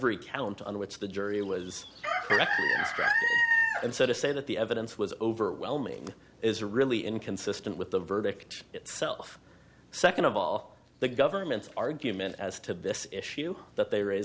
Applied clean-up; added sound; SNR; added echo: none; Chicken, rooster; -2 dB; none.